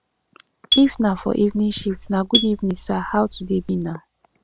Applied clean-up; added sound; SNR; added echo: none; Marimba, xylophone; 6 dB; none.